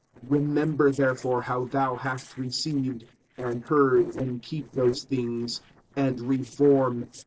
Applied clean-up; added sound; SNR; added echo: neural separator model SepFormer DNS4.